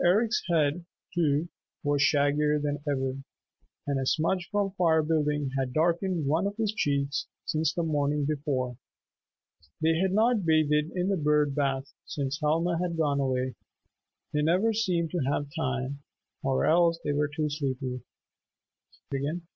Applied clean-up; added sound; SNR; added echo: none; none; none; none.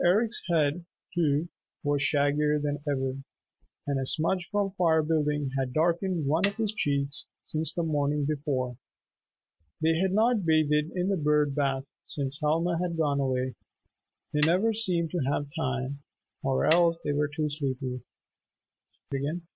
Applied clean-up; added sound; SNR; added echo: none; Snare drum; 11 dB; none.